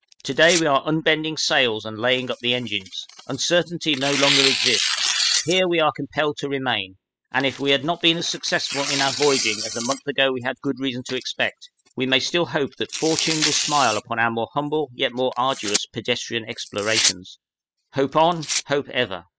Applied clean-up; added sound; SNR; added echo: classical method spectral subtraction.